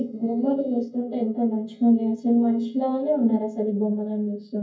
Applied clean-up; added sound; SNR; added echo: neural mask model DeepFilterNet 3.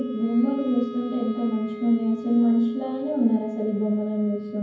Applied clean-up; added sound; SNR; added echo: none; Wind instrument, woodwind instrument; 14 dB; reverberation time 0.9 s.